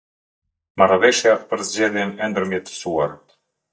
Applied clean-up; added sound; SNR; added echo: neural mask model DeepFilterNet 3.